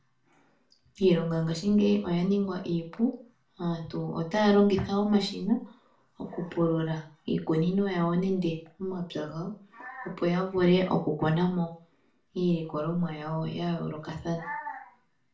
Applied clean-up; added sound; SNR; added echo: none; none; none; reverberation time 0.3 s.